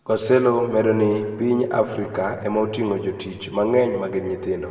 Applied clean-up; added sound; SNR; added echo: none; none; none; reverberation time 1.8 s.